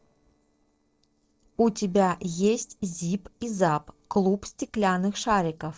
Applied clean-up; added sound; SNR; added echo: neural separator model SepFormer DNS4.